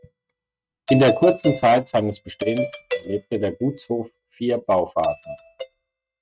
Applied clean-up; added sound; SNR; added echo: neural mask model RNNoise.